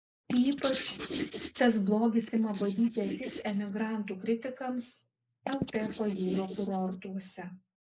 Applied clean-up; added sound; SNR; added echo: neural mask model Resemble Enhance denoiser.